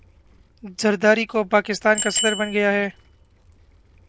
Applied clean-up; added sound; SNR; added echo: none; Bicycle bell; 10 dB; none.